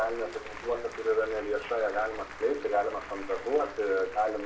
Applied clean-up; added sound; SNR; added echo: none; Applause / Crowd; 13 dB; reverberation time 0.3 s.